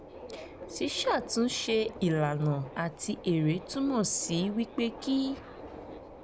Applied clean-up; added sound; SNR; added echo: none; Subway, metro, underground; 13 dB; none.